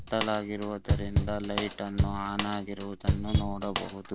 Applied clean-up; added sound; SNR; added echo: none; Drum kit; -2 dB; none.